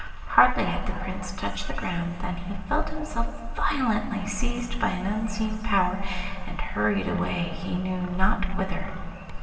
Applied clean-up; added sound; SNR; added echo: none; Wind; 17 dB; reverberation time 2.4 s.